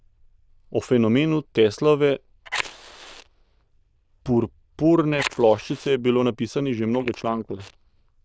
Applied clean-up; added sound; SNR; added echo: neural diffusion model UNIVERSE++.